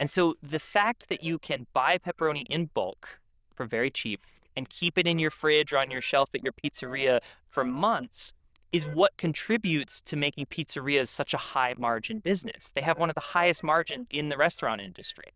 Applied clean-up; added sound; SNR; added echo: neural diffusion model UNIVERSE++.